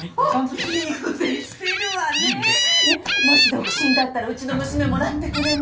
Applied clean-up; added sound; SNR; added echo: none; Gull, seagull; 0 dB; reverberation time 0.3 s.